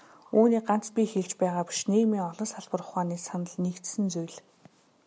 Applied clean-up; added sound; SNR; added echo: none; none; none; none.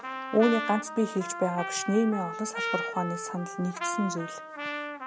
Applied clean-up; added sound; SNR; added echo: none; Trumpet; 6 dB; none.